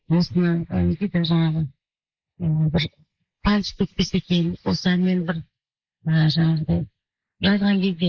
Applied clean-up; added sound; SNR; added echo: neural mask model Resemble Enhance denoiser.